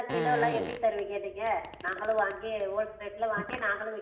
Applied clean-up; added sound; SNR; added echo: none; Fart; 10 dB; reverberation time 1.3 s.